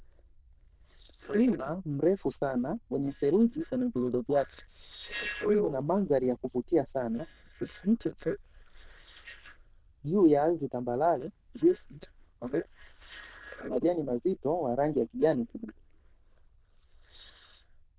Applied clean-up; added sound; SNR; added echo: neural diffusion model UNIVERSE++.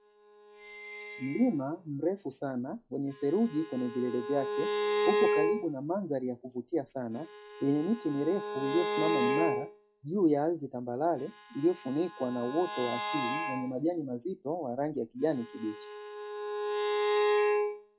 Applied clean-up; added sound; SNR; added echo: classical method log-MMSE.